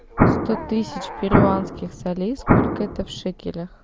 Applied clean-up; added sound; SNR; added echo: none; Explosion; -4 dB; none.